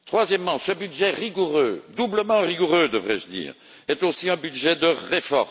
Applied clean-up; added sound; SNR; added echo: none; none; none; none.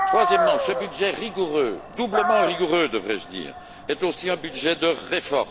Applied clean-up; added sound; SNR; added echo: none; Dog; 3 dB; none.